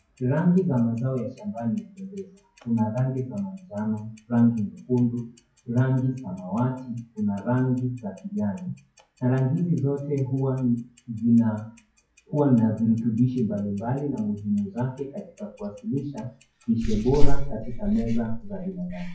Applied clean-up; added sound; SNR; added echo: classical method WPE with log-MMSE.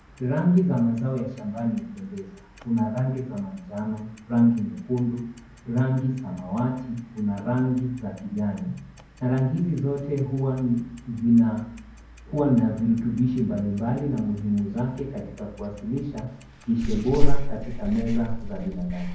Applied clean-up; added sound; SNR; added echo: none; Clock; 3 dB; reverberation time 0.9 s.